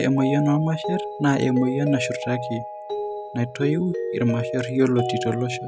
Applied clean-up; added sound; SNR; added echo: none; Mallet percussion; 7 dB; none.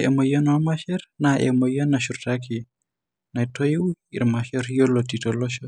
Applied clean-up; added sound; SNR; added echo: none; none; none; none.